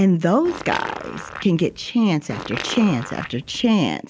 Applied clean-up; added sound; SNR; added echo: none; Fart; 12 dB; none.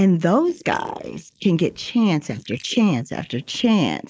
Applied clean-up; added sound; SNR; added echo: neural mask model Resemble Enhance denoiser.